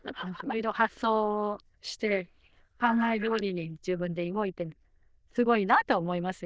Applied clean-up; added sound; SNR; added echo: neural diffusion model UNIVERSE++.